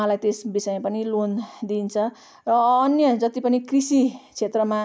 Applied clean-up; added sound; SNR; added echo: none; none; none; none.